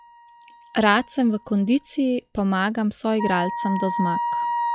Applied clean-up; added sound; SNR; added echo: classical method log-MMSE.